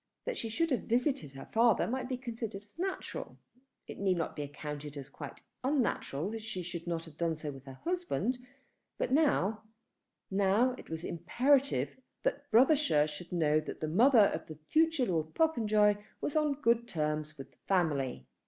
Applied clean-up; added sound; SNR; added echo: none; none; none; none.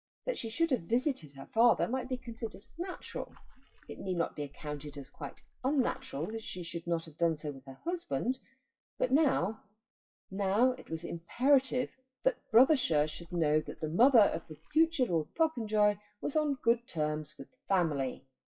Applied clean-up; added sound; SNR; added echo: classical method WPE with log-MMSE.